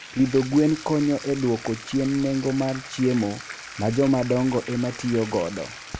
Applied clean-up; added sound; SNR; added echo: none; Bathtub (filling or washing); 15 dB; none.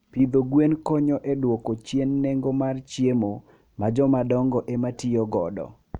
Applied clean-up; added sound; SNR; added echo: none; none; none; none.